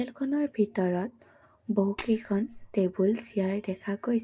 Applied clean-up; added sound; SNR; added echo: neural mask model DeepFilterNet 3.